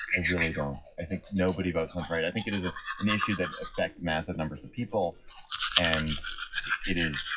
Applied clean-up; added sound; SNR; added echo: classical method WPE with log-MMSE.